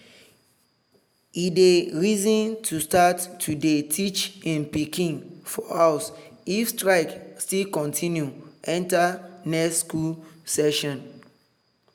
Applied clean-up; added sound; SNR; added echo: none; none; none; none.